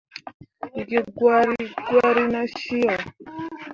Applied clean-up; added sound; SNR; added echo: none; none; none; none.